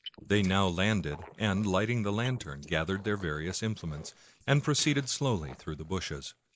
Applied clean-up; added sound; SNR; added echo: neural mask model Resemble Enhance denoiser.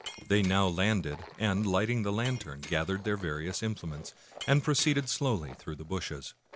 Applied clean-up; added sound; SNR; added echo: none; Shatter + Tools; 18 dB; none.